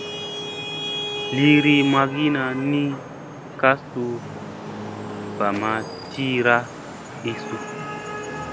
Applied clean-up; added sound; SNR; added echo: none; Traffic noise, roadway noise / Vehicle horn, car horn, honking; 8 dB; none.